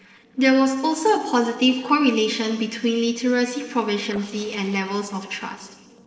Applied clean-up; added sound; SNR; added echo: neural separator model SepFormer DNS4.